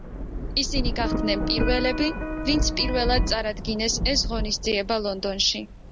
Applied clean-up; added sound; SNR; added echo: none; Thunder / Rain + Electric guitar; 1 dB; none.